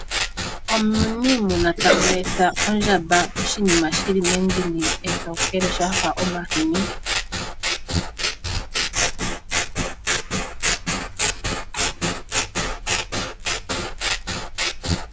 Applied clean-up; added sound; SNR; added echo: none; Scissors; 0 dB; none.